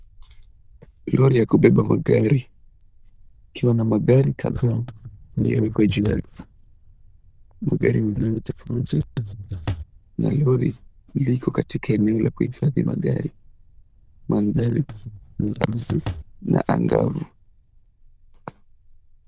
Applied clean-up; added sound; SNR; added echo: neural diffusion model UNIVERSE++.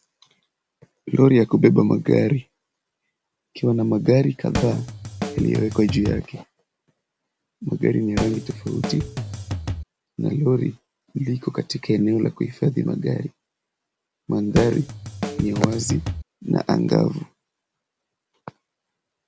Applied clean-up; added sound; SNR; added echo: none; Drum kit; 5 dB; none.